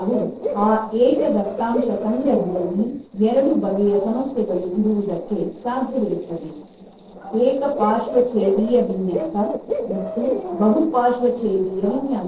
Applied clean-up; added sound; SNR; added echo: neural separator model SepFormer DNS4.